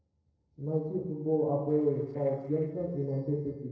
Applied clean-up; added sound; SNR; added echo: neural separator model SepFormer DNS4.